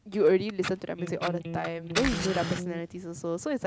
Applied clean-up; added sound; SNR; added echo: none; Fire + Electric guitar; 7 dB; none.